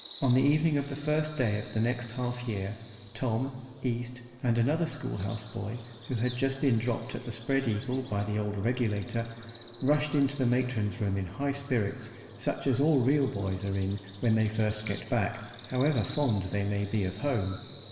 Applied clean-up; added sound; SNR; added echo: none; Bird vocalization, bird call, bird song; 15 dB; reverberation time 2.7 s.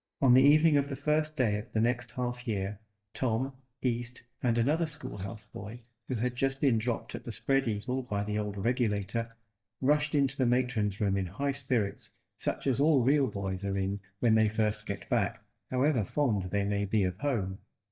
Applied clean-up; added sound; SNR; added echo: neural mask model DeepFilterNet 3.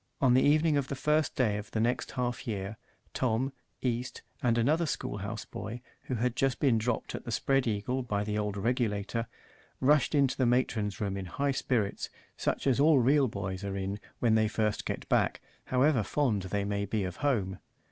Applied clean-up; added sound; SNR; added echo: none; none; none; none.